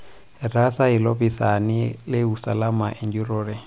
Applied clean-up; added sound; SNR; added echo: none; none; none; none.